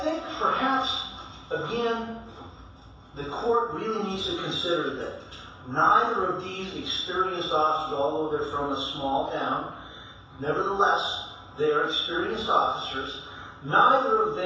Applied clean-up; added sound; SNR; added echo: none; none; none; reverberation time 0.7 s.